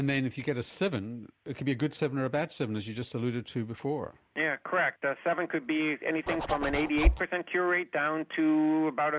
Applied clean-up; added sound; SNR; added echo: none; Zipper (clothing); -2 dB; none.